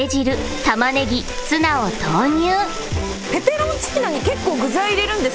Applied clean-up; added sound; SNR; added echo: none; Wind instrument, woodwind instrument; 14 dB; none.